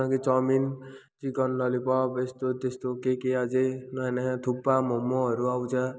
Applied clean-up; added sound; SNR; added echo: none; none; none; none.